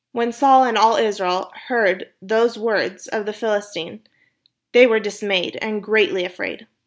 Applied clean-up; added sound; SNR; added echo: none; none; none; none.